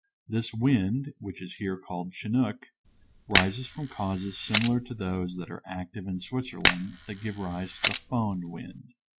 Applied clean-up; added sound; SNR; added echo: none; Camera; 2 dB; none.